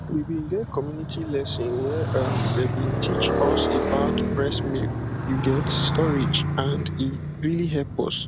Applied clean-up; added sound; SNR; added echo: none; Motorcycle; -1 dB; none.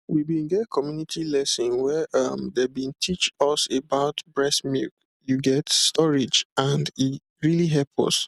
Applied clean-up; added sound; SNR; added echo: none; none; none; none.